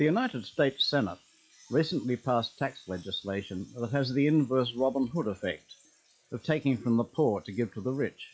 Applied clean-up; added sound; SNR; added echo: classical method log-MMSE.